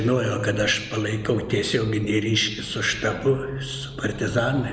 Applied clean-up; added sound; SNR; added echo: none; none; none; none.